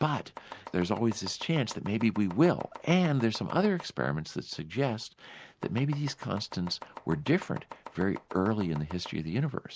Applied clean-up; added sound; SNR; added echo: none; Domestic sounds, home sounds; 17 dB; none.